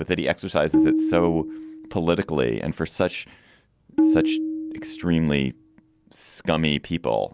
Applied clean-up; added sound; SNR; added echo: none; Tabla; 1 dB; none.